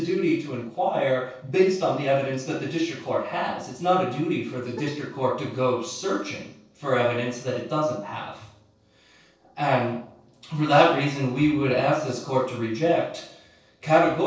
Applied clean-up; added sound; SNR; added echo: neural separator model SepFormer DNS4.